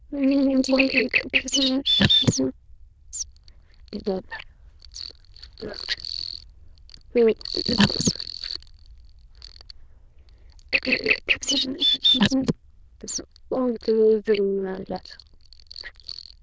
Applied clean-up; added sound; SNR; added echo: neural diffusion model UNIVERSE++.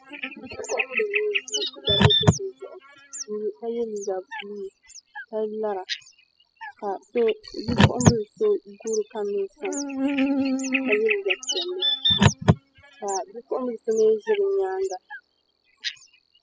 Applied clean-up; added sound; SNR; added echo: classical method spectral subtraction.